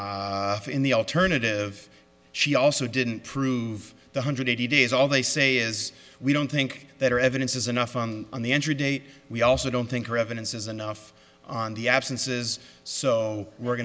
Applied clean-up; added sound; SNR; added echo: none; none; none; none.